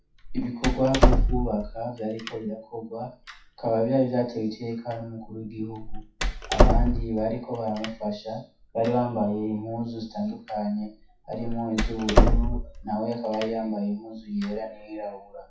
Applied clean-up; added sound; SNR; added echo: classical method WPE with log-MMSE.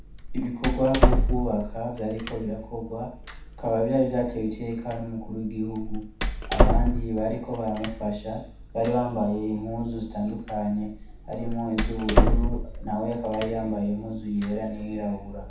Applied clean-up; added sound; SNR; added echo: none; Door; -1 dB; reverberation time 0.7 s.